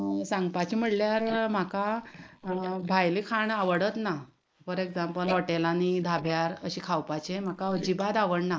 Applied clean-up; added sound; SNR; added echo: neural mask model Resemble Enhance denoiser.